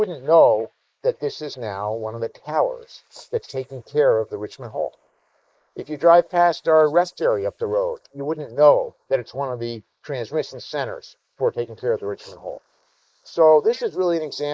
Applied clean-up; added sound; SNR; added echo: neural mask model Resemble Enhance denoiser.